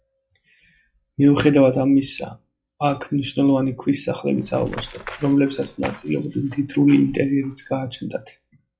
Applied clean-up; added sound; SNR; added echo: classical method log-MMSE.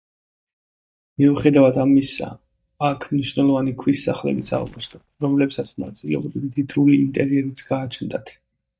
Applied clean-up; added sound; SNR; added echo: neural mask model DeepFilterNet 3.